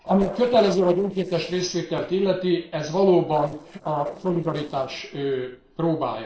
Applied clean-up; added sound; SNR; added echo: neural separator model SepFormer DNS4.